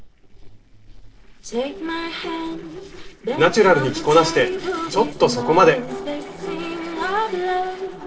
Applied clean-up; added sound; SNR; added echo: neural separator model SepFormer DNS4.